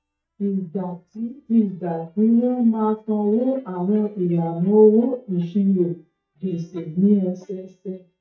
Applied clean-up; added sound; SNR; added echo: neural mask model DeepFilterNet 3.